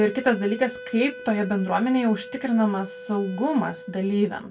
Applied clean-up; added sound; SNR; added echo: none; Wind instrument, woodwind instrument; 16 dB; reverberation time 0.1 s.